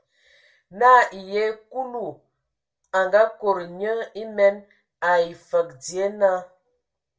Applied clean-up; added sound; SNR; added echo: none; none; none; reverberation time 0.2 s.